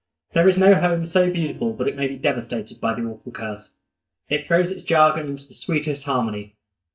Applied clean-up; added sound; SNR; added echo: neural mask model DeepFilterNet 3.